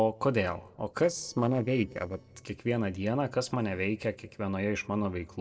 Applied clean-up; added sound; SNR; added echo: neural separator model SepFormer DNS4.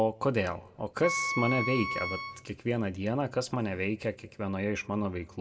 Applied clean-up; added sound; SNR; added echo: none; Wind instrument, woodwind instrument; 5 dB; reverberation time 0.4 s.